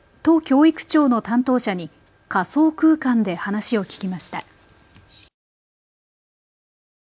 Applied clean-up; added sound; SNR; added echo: none; none; none; none.